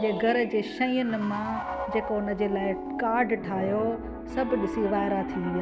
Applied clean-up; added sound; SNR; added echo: none; Piano; 6 dB; none.